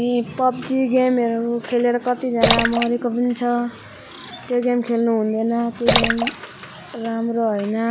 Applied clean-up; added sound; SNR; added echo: none; Splash, splatter; 4 dB; none.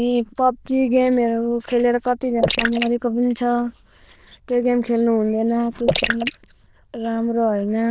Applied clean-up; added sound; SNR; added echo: neural diffusion model UNIVERSE++.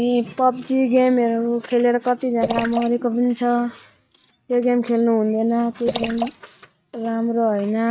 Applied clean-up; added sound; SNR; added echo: neural mask model RNNoise.